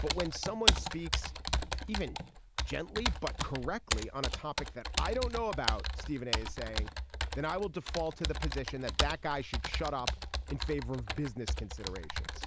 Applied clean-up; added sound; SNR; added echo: none; Computer keyboard; -2 dB; none.